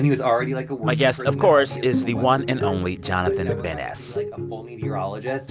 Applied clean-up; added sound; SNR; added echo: none; none; none; none.